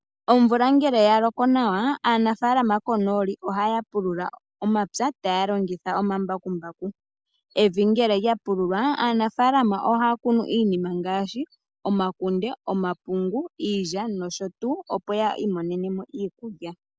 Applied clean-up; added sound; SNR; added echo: none; none; none; none.